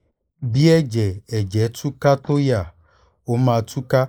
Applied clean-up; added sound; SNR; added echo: neural mask model Resemble Enhance denoiser.